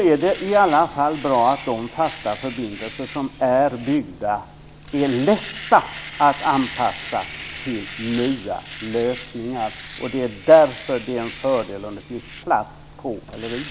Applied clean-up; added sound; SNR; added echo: none; Domestic sounds, home sounds; 14 dB; none.